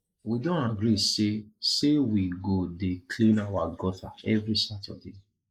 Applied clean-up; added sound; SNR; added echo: neural mask model Resemble Enhance denoiser.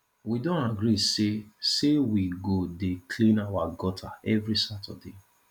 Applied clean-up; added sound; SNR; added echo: none; none; none; none.